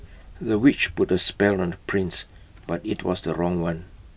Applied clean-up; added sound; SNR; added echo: none; none; none; none.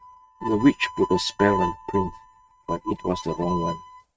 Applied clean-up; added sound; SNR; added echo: neural mask model RNNoise.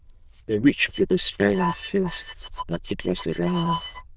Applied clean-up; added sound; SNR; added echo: neural diffusion model UNIVERSE++.